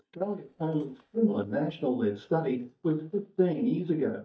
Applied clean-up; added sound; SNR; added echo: neural mask model DeepFilterNet 3.